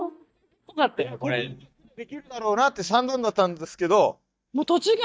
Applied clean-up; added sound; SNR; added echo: neural mask model DeepFilterNet 3.